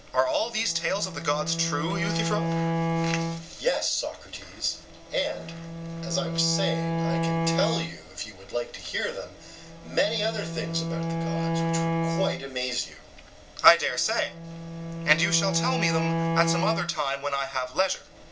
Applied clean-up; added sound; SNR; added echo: none; Bowed string instrument; 2 dB; none.